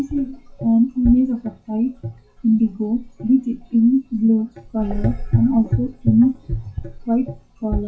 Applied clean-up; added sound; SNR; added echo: classical method WPE with log-MMSE.